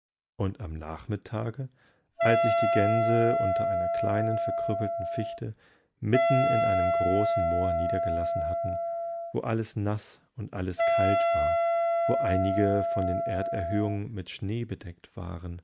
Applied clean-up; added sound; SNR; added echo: none; Wind instrument, woodwind instrument; -5 dB; none.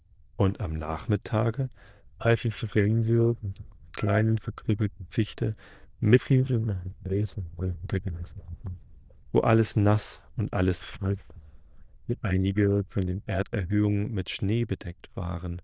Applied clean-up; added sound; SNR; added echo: neural diffusion model UNIVERSE++.